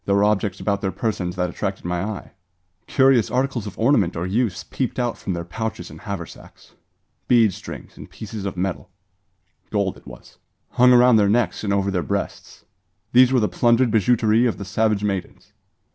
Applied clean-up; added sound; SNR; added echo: none; none; none; none.